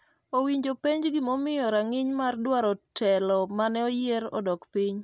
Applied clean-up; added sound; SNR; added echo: none; none; none; none.